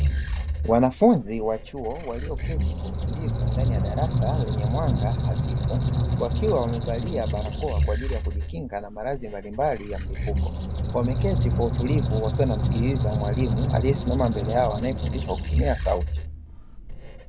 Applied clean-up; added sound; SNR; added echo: none; Squeak; -2 dB; none.